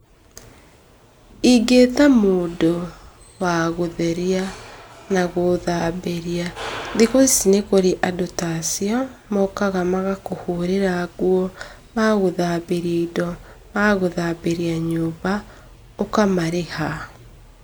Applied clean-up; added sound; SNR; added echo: none; none; none; none.